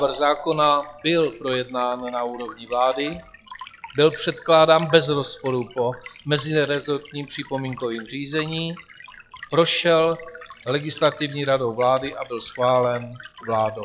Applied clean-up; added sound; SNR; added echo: classical method log-MMSE.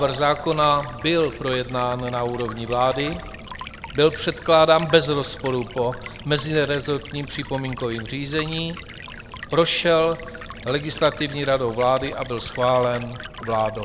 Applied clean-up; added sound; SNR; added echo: none; Stream; 14 dB; none.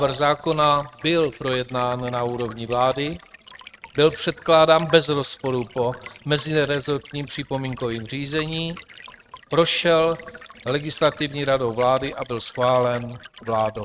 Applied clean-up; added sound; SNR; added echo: neural mask model RNNoise.